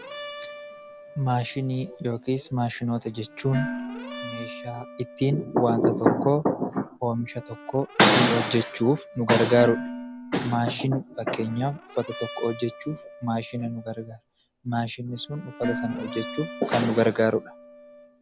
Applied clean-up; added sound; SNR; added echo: none; Brass instrument + Dishes, pots, and pans; 13 dB; none.